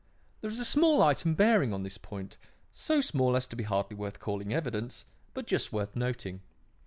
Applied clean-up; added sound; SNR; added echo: none; none; none; none.